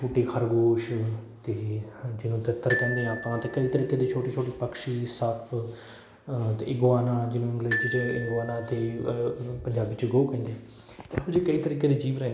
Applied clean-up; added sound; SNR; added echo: none; Glockenspiel; 9 dB; none.